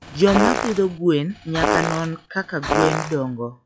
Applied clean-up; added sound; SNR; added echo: classical method log-MMSE.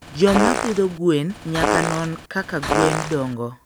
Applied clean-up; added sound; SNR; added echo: none; Fart; 2 dB; none.